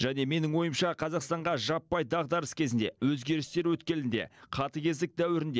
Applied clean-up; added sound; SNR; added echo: neural separator model SepFormer DNS4.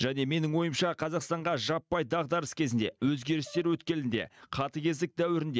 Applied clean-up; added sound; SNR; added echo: neural mask model RNNoise.